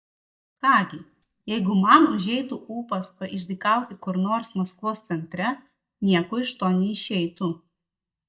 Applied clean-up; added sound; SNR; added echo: neural mask model DeepFilterNet 3.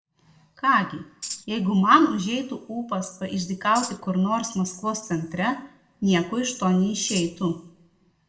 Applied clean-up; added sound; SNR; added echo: none; Tambourine; 11 dB; reverberation time 0.5 s.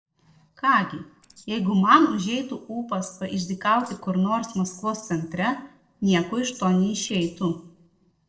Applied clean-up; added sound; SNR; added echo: neural separator model SepFormer DNS4.